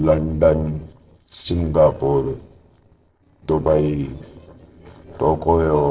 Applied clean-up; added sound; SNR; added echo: neural separator model SepFormer DNS4.